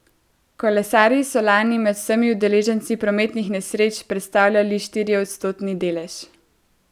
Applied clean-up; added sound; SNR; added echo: none; none; none; none.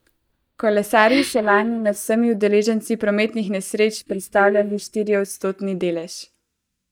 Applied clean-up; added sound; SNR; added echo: neural mask model DeepFilterNet 3.